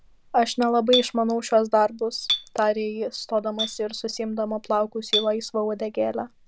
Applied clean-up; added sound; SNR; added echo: none; Chink, clink; 10 dB; none.